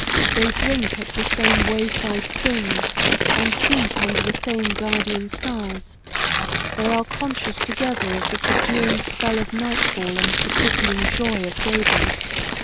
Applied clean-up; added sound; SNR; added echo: none; Tearing; -4 dB; none.